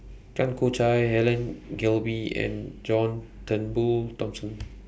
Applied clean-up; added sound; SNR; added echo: none; none; none; none.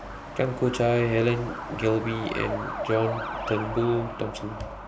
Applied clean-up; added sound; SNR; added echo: none; Truck; 8 dB; none.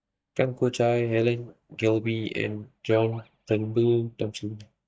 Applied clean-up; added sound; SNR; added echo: neural mask model DeepFilterNet 3.